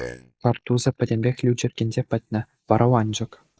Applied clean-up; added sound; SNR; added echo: neural mask model Resemble Enhance denoiser.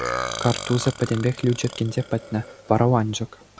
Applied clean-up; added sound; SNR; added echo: none; Burping, eructation; 10 dB; none.